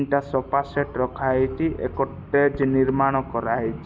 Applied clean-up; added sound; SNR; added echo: none; none; none; none.